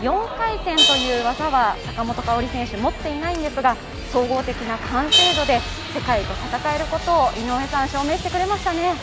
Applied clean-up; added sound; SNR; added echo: none; Crash cymbal; 6 dB; none.